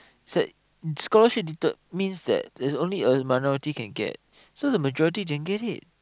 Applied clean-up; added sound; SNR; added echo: none; none; none; none.